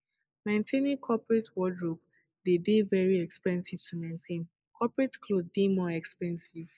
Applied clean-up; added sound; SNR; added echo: neural mask model Resemble Enhance denoiser.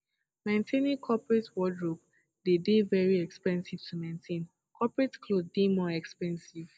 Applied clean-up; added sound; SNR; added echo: none; none; none; none.